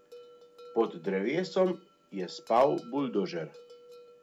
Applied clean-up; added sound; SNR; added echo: none; Bell; 20 dB; none.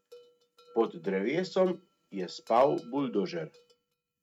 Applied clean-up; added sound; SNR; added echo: neural mask model RNNoise.